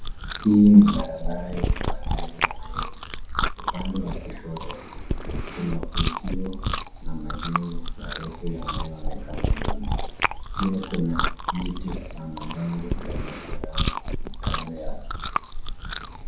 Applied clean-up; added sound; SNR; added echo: none; Chewing, mastication; 1 dB; reverberation time 0.8 s.